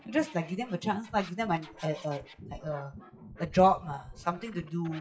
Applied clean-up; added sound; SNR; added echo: classical method WPE with log-MMSE.